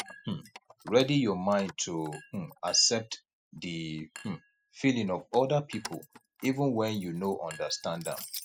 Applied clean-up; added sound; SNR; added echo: classical method spectral subtraction.